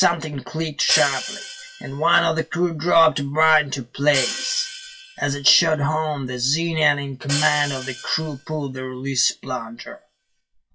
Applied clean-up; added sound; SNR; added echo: classical method WPE with log-MMSE.